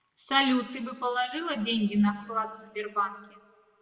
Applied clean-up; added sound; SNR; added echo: none; none; none; reverberation time 1.6 s.